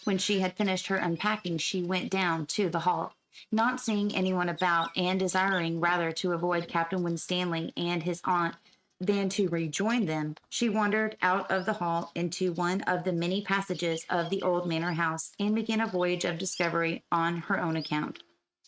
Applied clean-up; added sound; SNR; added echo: neural mask model RNNoise.